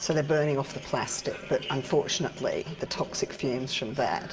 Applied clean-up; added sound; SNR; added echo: none; none; none; reverberation time 0.7 s.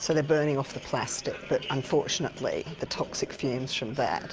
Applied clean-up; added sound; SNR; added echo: none; none; none; none.